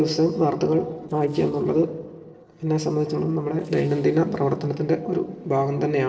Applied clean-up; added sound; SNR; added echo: neural separator model SepFormer DNS4.